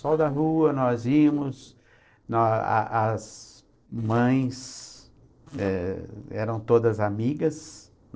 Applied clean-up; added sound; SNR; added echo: neural separator model SepFormer DNS4.